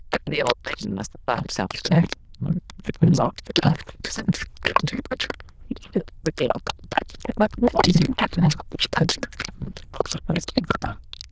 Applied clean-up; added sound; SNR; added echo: neural diffusion model UNIVERSE++.